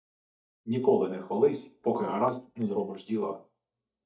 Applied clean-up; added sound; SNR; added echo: neural mask model DeepFilterNet 3.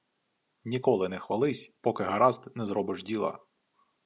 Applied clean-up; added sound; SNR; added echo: none; none; none; none.